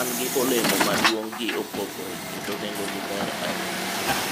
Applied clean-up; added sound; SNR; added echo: none; Truck; -3 dB; none.